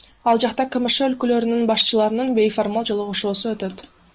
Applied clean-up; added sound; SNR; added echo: none; none; none; none.